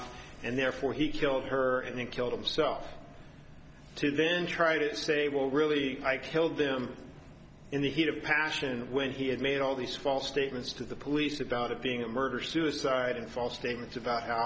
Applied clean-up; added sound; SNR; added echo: none; none; none; none.